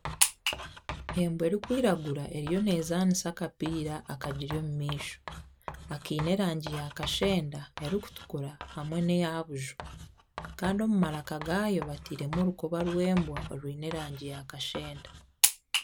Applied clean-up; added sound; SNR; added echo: none; Writing; 13 dB; none.